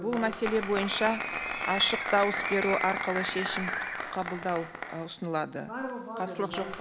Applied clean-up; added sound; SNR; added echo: none; Applause; 4 dB; none.